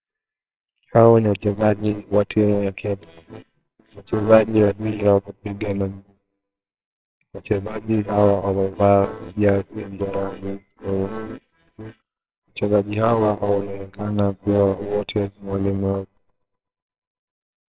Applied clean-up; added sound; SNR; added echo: neural separator model SepFormer WHAMR!.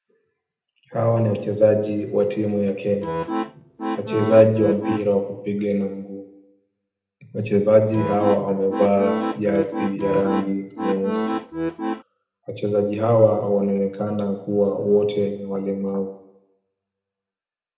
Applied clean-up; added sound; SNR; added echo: none; Accordion; 4 dB; reverberation time 0.7 s.